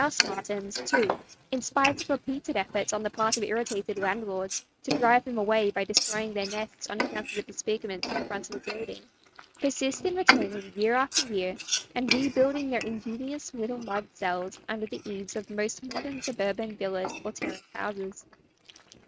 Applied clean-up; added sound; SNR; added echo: neural mask model RNNoise.